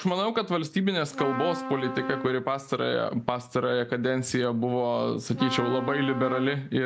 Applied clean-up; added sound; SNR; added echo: none; Trumpet; 8 dB; none.